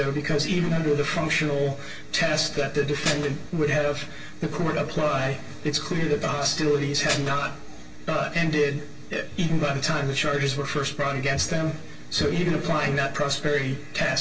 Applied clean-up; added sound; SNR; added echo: none; Dishes, pots, and pans; 10 dB; reverberation time 0.1 s.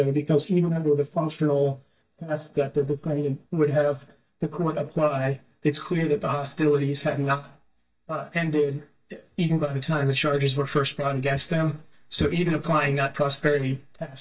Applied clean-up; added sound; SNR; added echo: neural mask model DeepFilterNet 3.